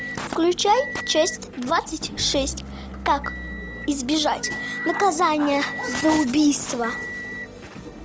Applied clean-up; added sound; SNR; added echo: none; Motor vehicle (road) / Engine; 10 dB; none.